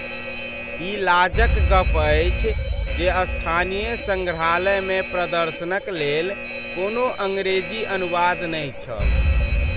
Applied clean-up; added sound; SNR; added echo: none; Alarm; 1 dB; none.